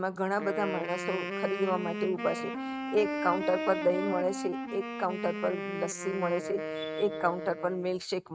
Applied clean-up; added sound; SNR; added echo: neural mask model RNNoise.